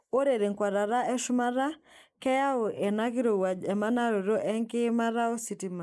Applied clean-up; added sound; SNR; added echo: neural mask model Resemble Enhance denoiser.